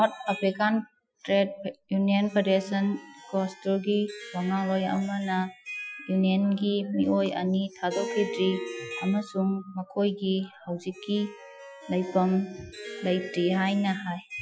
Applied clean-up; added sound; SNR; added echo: classical method Wiener filter.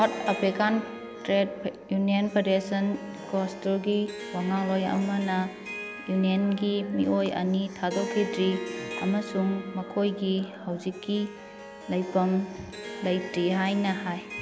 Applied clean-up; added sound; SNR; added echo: none; Harp; 12 dB; none.